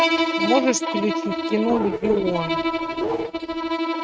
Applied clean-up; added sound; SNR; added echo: neural mask model RNNoise.